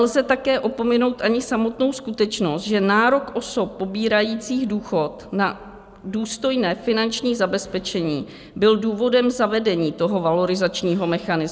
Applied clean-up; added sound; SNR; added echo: none; none; none; none.